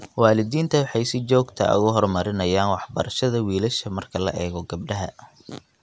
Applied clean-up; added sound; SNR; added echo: none; none; none; none.